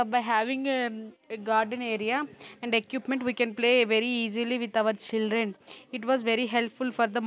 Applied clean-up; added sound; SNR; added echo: none; none; none; none.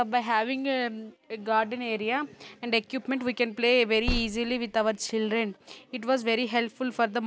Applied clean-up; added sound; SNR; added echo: none; Car; 7 dB; none.